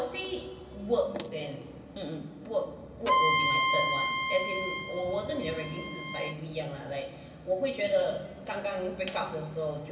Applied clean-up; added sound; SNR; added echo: none; Bowed string instrument; -3 dB; reverberation time 2.3 s.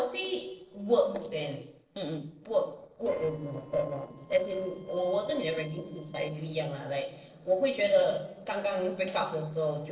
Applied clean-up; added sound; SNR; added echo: neural separator model SepFormer DNS4.